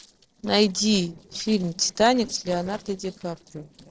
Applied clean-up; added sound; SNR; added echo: neural separator model SepFormer DNS4.